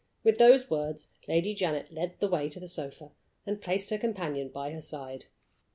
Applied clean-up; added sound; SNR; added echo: none; none; none; none.